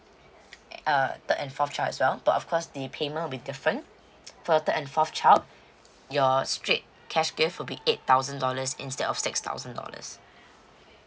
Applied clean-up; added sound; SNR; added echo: none; none; none; none.